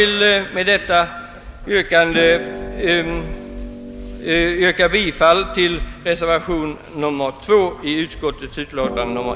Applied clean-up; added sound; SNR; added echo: none; Harp; 13 dB; none.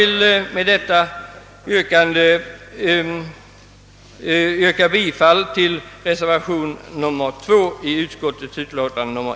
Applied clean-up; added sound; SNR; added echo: none; none; none; none.